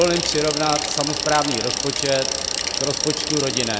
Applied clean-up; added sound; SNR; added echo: none; Bicycle; 2 dB; none.